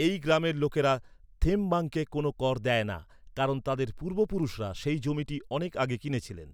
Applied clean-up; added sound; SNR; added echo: none; none; none; none.